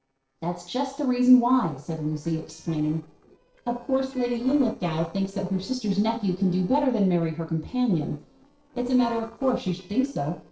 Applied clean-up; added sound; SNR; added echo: neural separator model SepFormer DNS4.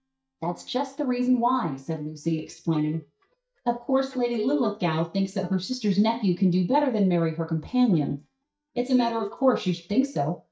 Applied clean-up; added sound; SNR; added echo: neural mask model DeepFilterNet 3.